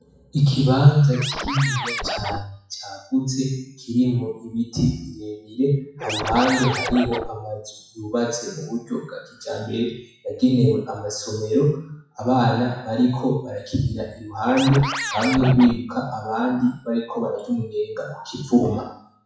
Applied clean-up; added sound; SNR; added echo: classical method WPE with log-MMSE.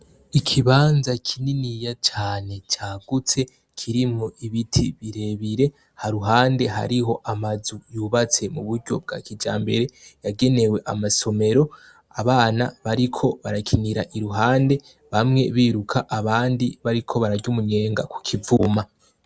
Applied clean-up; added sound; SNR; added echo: none; none; none; none.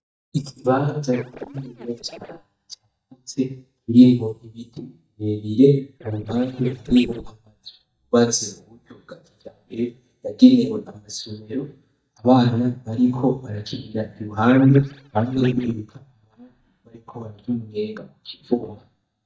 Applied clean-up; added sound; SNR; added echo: neural mask model DeepFilterNet 3.